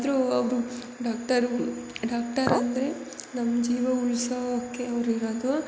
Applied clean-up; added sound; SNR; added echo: none; Chink, clink; 7 dB; none.